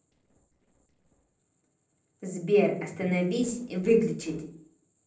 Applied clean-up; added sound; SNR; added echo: neural separator model SepFormer DNS4.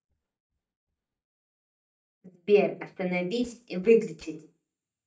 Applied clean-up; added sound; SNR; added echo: neural mask model DeepFilterNet 3.